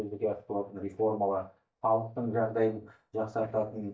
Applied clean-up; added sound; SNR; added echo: neural mask model DeepFilterNet 3.